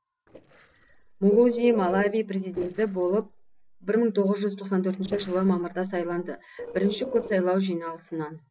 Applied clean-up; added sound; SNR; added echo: neural separator model SepFormer DNS4.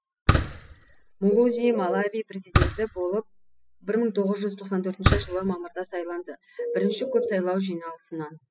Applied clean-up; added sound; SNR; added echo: classical method spectral subtraction.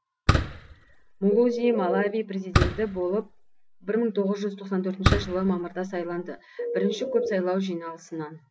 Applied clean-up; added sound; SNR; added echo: none; Fireworks + Bird; 0 dB; none.